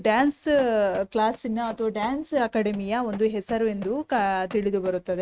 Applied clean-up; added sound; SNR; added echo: neural mask model RNNoise.